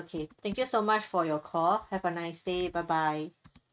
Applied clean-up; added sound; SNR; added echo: neural mask model RNNoise.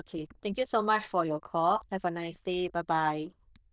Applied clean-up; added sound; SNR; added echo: neural diffusion model UNIVERSE++.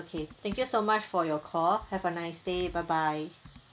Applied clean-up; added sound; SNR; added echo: none; Computer keyboard; 20 dB; none.